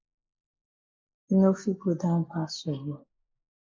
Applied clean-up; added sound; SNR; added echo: neural mask model Resemble Enhance denoiser.